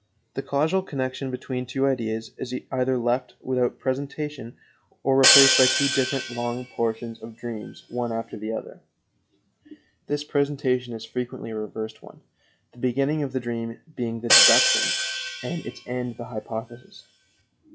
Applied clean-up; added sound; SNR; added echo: classical method log-MMSE.